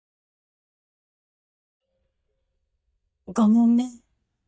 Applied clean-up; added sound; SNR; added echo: neural mask model DeepFilterNet 3.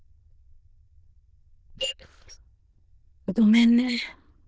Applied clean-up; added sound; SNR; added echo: neural diffusion model UNIVERSE++.